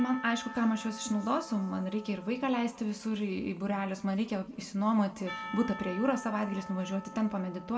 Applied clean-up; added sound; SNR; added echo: none; Percussion; 15 dB; reverberation time 1.3 s.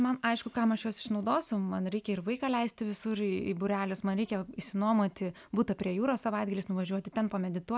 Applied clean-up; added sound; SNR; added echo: none; none; none; none.